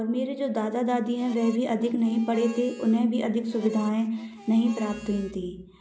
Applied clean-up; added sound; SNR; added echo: none; Harmonica; 20 dB; none.